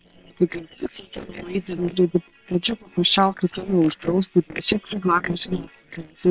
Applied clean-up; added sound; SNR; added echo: neural separator model SepFormer WHAM!.